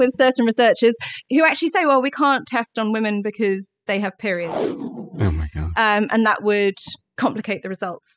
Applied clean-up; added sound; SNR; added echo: classical method spectral subtraction.